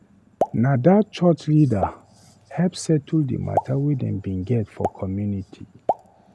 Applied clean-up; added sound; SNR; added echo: none; Explosion; 10 dB; none.